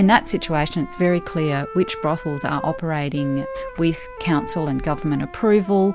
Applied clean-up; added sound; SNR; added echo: none; Wind instrument, woodwind instrument; 14 dB; none.